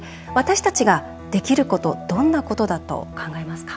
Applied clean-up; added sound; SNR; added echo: none; none; none; none.